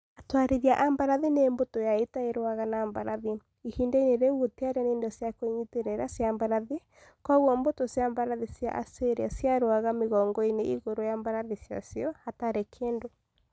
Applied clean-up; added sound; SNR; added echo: none; none; none; none.